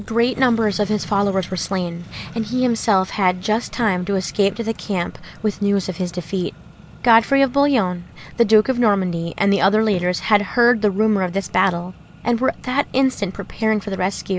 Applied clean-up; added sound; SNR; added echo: none; Thump, thud + Accelerating, revving, vroom; 20 dB; none.